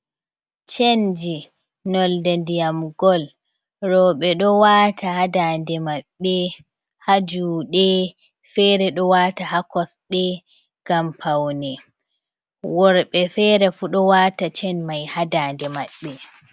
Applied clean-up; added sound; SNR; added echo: none; none; none; none.